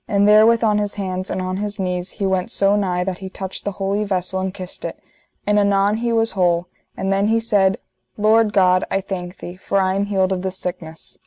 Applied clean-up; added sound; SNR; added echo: none; none; none; none.